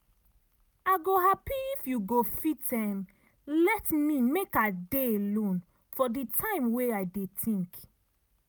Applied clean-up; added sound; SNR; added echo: none; none; none; none.